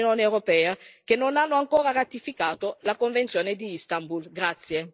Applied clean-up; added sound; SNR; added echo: neural mask model Resemble Enhance denoiser.